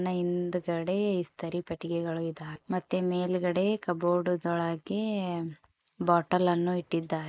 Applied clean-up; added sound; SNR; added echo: neural mask model Resemble Enhance denoiser.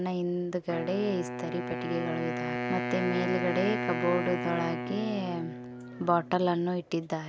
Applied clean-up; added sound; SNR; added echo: none; Wind instrument, woodwind instrument; 4 dB; none.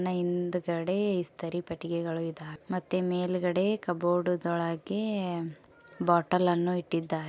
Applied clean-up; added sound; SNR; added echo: none; none; none; none.